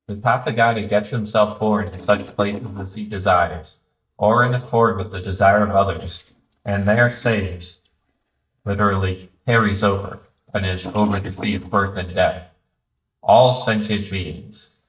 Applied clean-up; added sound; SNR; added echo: neural mask model DeepFilterNet 3.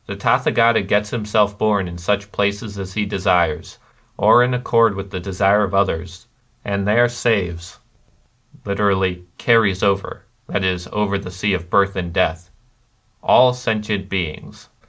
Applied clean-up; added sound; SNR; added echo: none; none; none; none.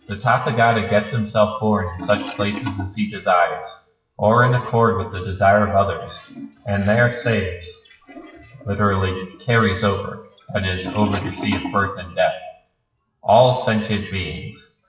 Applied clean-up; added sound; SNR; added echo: classical method WPE with log-MMSE.